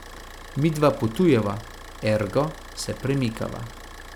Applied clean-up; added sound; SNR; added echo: none; Idling / Car; 15 dB; none.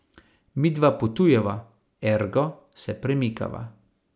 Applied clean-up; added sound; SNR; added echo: none; none; none; none.